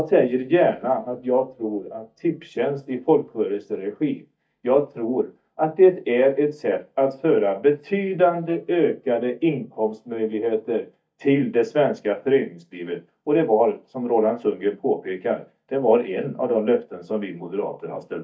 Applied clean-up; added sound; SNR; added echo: neural mask model DeepFilterNet 3.